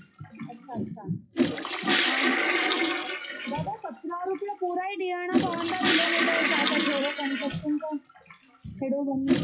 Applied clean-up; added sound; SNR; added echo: classical method WPE with log-MMSE.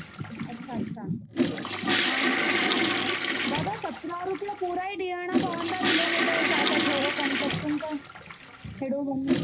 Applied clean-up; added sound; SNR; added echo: none; Toilet flush / Water; -4 dB; reverberation time 0.5 s.